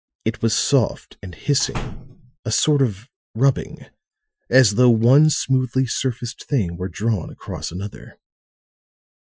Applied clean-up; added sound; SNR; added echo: classical method Wiener filter.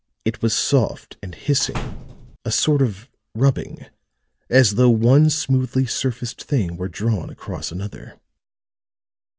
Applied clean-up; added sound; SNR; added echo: none; Slam; 10 dB; none.